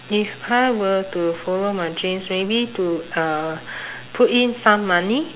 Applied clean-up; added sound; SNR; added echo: none; none; none; none.